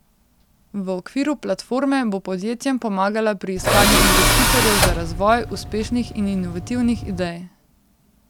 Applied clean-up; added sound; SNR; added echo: none; Tools; -3 dB; none.